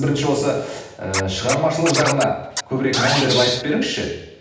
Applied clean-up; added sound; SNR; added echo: none; Scratching (performance technique); 5 dB; reverberation time 0.8 s.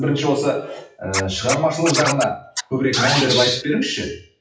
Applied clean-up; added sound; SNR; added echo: classical method WPE with log-MMSE.